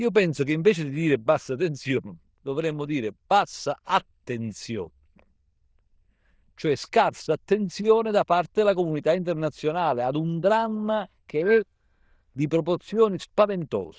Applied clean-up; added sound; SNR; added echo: neural diffusion model UNIVERSE++.